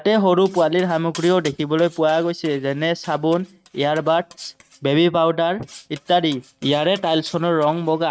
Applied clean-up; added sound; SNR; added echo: neural mask model RNNoise.